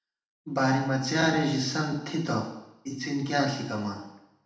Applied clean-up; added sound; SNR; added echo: none; none; none; reverberation time 0.8 s.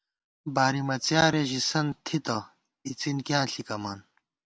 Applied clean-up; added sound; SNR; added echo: none; none; none; none.